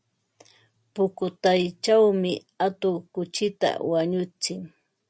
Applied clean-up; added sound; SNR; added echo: none; none; none; none.